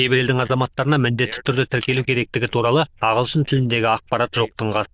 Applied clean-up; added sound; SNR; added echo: neural diffusion model UNIVERSE++.